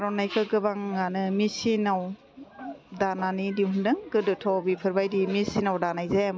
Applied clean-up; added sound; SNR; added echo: none; none; none; none.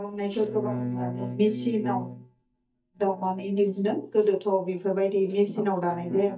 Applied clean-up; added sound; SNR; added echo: neural mask model DeepFilterNet 3.